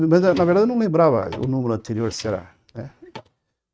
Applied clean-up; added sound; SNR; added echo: neural mask model RNNoise.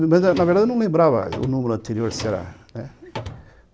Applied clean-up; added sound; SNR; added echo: none; Drawer open or close; 16 dB; none.